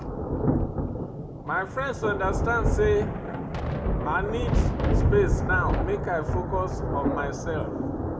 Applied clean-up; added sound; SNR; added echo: none; Thunder; -3 dB; reverberation time 1.0 s.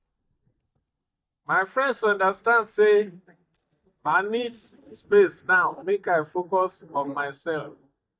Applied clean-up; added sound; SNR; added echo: neural mask model DeepFilterNet 3.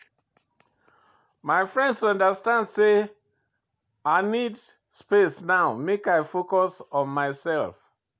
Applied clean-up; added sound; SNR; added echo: none; none; none; none.